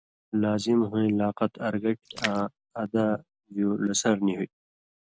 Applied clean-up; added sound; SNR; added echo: none; Splash, splatter; 14 dB; none.